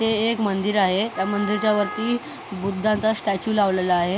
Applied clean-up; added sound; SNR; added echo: none; Wind instrument, woodwind instrument; 13 dB; none.